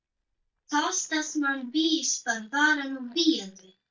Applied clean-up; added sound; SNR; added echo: neural mask model DeepFilterNet 3.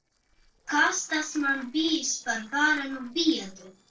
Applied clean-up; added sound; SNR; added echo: neural separator model SepFormer DNS4.